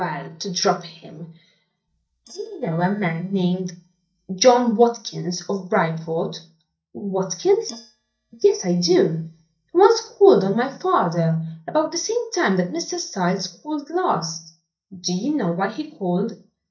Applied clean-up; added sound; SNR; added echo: neural mask model DeepFilterNet 3.